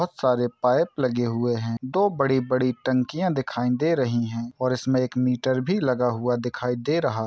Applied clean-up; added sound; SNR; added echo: none; none; none; none.